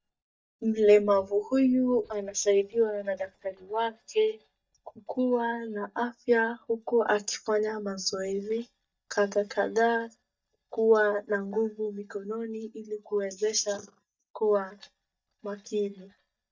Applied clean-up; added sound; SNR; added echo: neural mask model DeepFilterNet 3.